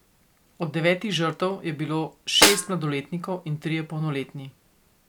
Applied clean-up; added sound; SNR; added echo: none; Snare drum; -2 dB; none.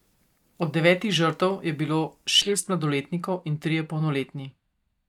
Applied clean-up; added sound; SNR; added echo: neural mask model DeepFilterNet 3.